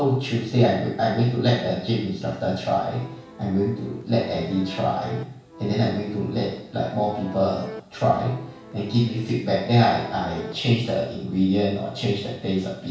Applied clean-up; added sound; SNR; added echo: none; Accordion; 17 dB; reverberation time 0.7 s.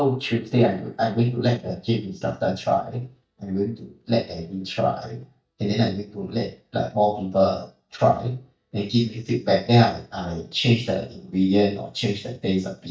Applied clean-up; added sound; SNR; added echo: neural mask model DeepFilterNet 3.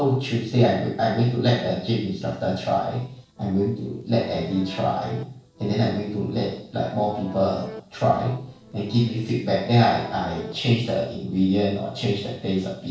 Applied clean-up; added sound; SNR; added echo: neural separator model SepFormer DNS4.